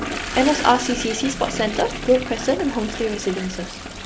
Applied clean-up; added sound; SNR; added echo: none; Toilet flush; 8 dB; none.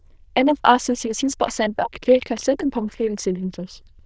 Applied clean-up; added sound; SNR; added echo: neural diffusion model UNIVERSE++.